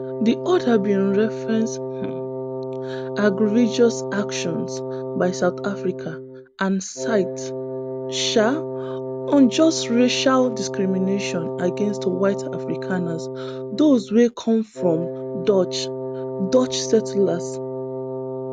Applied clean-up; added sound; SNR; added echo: none; Wind instrument, woodwind instrument; 6 dB; none.